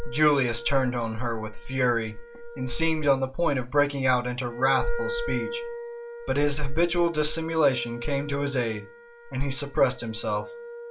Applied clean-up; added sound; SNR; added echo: none; Wind instrument, woodwind instrument; 13 dB; reverberation time 0.2 s.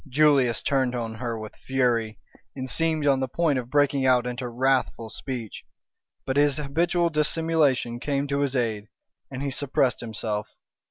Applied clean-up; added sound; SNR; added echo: none; none; none; none.